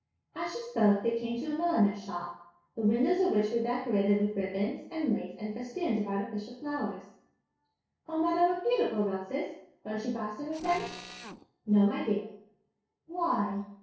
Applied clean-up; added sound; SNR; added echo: neural separator model SepFormer DNS4.